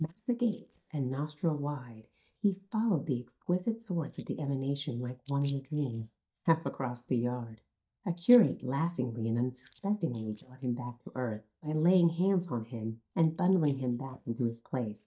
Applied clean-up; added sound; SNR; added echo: neural mask model DeepFilterNet 3.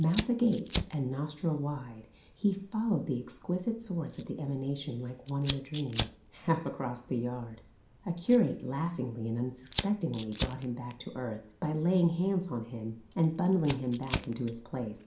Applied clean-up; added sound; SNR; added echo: none; Fire; 9 dB; reverberation time 0.5 s.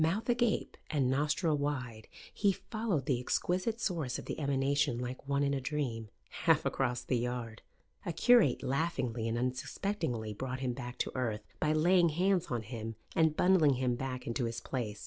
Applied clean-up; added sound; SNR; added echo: none; none; none; none.